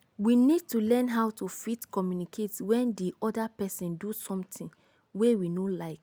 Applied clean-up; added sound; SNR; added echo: none; none; none; none.